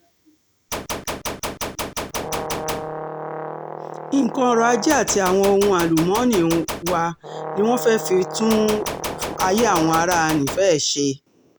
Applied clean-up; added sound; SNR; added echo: none; Gunshot, gunfire + Brass instrument; 7 dB; none.